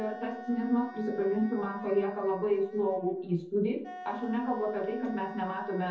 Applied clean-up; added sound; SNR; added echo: none; Wind instrument, woodwind instrument; 15 dB; reverberation time 0.5 s.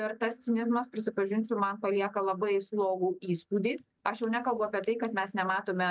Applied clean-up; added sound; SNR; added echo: none; none; none; none.